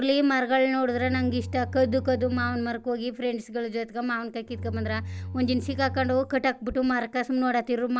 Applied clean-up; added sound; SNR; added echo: none; Bowed string instrument; 9 dB; none.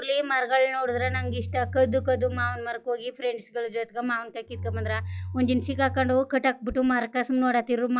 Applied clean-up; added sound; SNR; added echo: classical method log-MMSE.